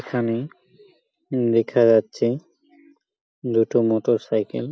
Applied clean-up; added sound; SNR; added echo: none; none; none; none.